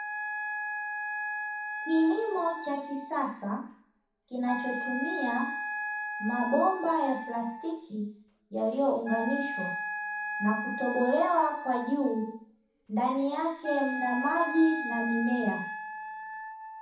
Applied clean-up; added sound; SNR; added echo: none; Wind instrument, woodwind instrument; 6 dB; reverberation time 0.7 s.